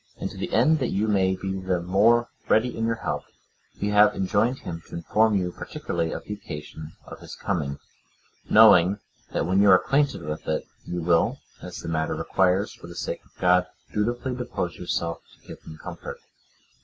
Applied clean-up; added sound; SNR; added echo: none; none; none; none.